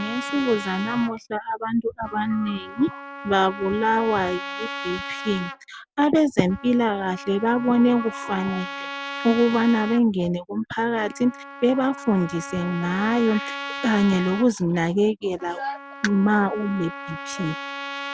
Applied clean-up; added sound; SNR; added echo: none; Trumpet; 12 dB; none.